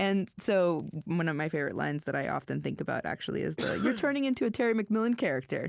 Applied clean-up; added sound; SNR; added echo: none; Cough; 9 dB; none.